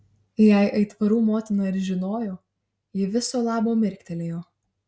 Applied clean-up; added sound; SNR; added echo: none; none; none; none.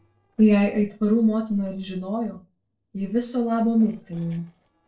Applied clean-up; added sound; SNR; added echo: neural separator model SepFormer DNS4.